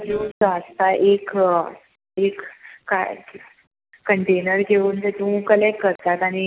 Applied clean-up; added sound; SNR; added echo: none; none; none; none.